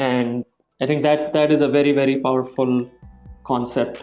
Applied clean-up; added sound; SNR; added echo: none; none; none; none.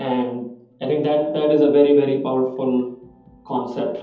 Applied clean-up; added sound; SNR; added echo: none; none; none; reverberation time 0.7 s.